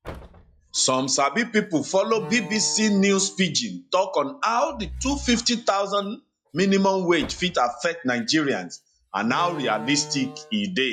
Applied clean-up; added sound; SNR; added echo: classical method log-MMSE.